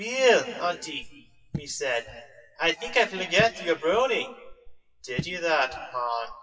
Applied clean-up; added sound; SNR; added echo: classical method WPE with log-MMSE.